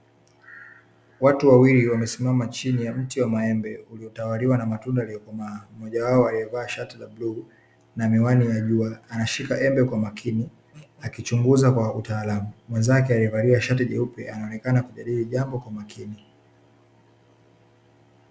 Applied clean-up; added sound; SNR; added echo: none; none; none; none.